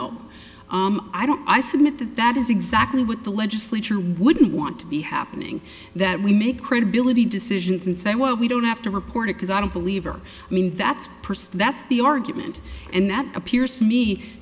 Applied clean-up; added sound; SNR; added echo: none; none; none; none.